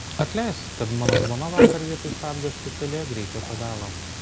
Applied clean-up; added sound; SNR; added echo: none; Burping, eructation; -4 dB; none.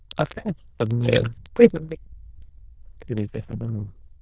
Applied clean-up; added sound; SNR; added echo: neural diffusion model UNIVERSE++.